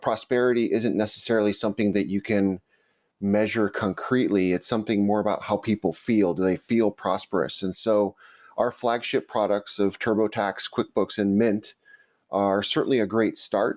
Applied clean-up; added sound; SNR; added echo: none; none; none; none.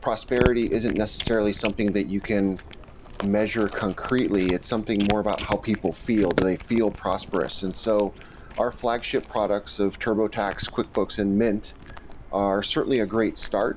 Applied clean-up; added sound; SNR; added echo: none; Cat; 10 dB; none.